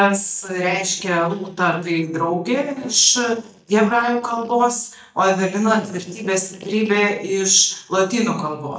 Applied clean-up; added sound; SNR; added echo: neural mask model DeepFilterNet 3.